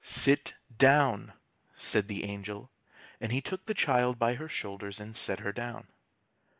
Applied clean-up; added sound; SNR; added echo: none; none; none; none.